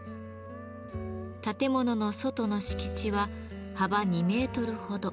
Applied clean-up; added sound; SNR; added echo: none; none; none; none.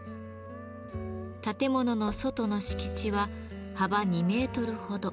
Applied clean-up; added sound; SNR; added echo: none; Knock; 19 dB; none.